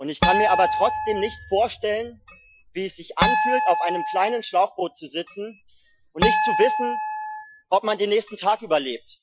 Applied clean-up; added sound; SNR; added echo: classical method Wiener filter.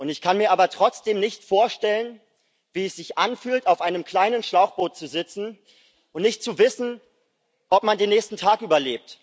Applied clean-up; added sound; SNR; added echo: none; none; none; none.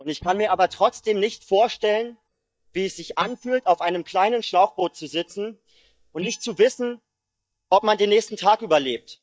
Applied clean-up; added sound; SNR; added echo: neural mask model DeepFilterNet 3.